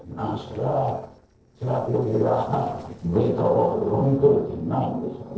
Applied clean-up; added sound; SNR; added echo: neural separator model SepFormer DNS4.